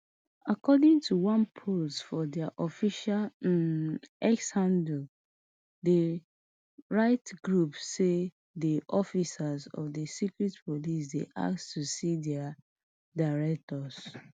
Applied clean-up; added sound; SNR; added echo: none; none; none; none.